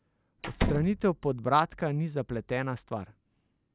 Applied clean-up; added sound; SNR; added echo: none; Slam; 1 dB; none.